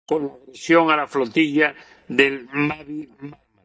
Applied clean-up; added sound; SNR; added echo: neural mask model DeepFilterNet 3.